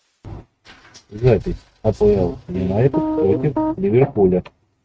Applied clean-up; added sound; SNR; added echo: neural mask model RNNoise.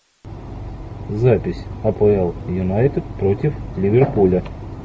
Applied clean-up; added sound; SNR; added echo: none; none; none; none.